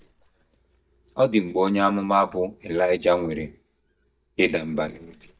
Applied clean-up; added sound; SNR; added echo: neural mask model DeepFilterNet 3.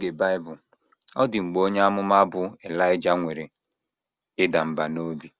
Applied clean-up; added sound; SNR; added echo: none; none; none; none.